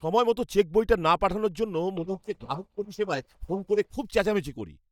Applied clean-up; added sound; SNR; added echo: neural mask model DeepFilterNet 3.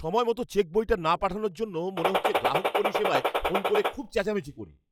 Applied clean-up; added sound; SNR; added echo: classical method log-MMSE.